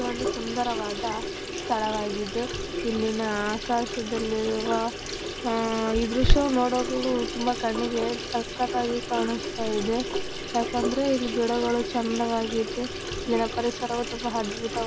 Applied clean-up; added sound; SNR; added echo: none; Sink (filling or washing) / Water tap, faucet; 2 dB; none.